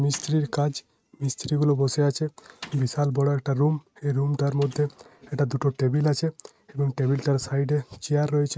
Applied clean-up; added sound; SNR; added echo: neural mask model RNNoise.